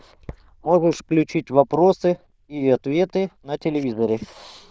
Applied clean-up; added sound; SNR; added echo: neural diffusion model UNIVERSE++.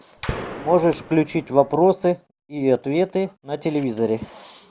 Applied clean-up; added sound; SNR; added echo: none; Gunshot, gunfire; 12 dB; none.